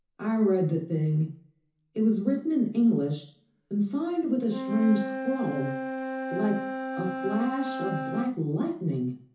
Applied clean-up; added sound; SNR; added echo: none; Wind instrument, woodwind instrument; 9 dB; reverberation time 0.6 s.